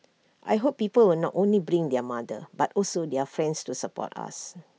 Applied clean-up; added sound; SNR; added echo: none; none; none; none.